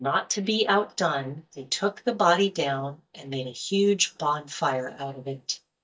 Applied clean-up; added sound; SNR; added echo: neural mask model DeepFilterNet 3.